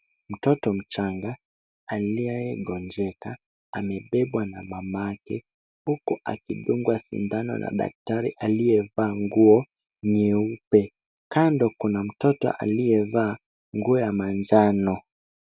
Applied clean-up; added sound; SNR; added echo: none; none; none; none.